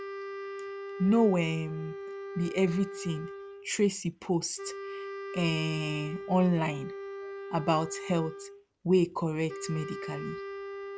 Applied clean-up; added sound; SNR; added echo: none; Wind instrument, woodwind instrument; 10 dB; none.